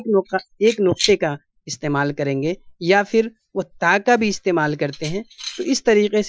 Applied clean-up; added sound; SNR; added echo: classical method Wiener filter.